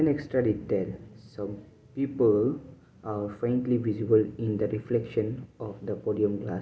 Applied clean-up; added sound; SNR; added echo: none; none; none; none.